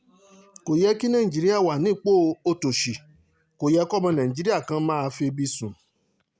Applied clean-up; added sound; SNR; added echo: none; none; none; none.